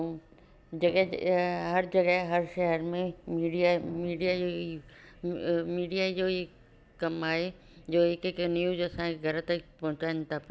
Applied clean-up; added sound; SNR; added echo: none; none; none; none.